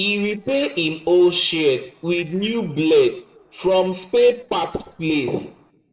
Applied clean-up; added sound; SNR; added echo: neural separator model SepFormer DNS4.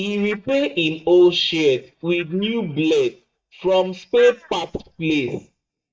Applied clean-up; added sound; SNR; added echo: neural mask model DeepFilterNet 3.